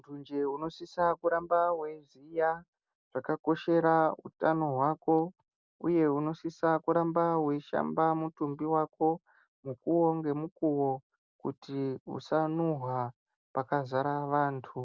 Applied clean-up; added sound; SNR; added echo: none; none; none; none.